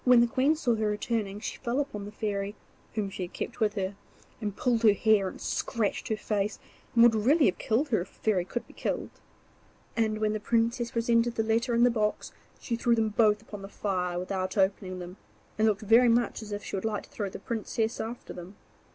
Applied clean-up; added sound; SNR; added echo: none; none; none; none.